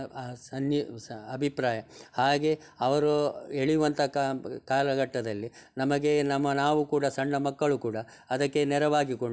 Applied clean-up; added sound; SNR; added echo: none; none; none; none.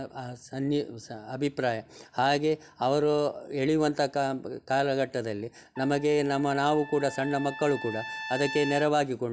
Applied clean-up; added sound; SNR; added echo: none; Trumpet; 12 dB; none.